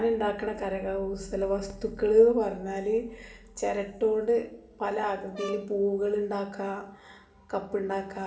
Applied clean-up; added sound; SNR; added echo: none; Brass instrument; 15 dB; reverberation time 1.8 s.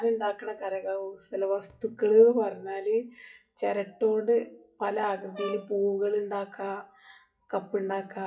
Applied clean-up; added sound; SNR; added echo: classical method WPE with log-MMSE.